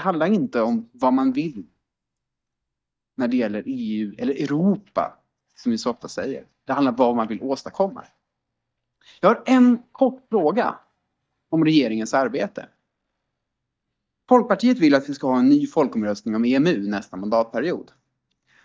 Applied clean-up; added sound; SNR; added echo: neural mask model DeepFilterNet 3.